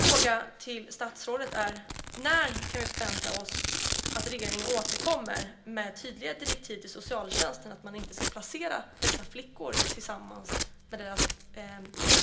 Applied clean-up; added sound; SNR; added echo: none; Domestic sounds, home sounds; -2 dB; reverberation time 0.2 s.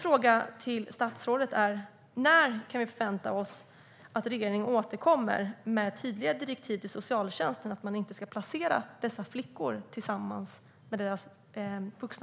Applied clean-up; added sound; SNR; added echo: none; none; none; none.